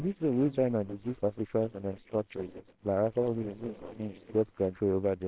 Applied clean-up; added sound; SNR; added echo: neural separator model SepFormer WHAMR!.